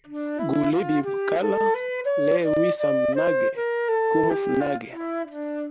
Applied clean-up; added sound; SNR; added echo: none; Wind instrument, woodwind instrument; -3 dB; none.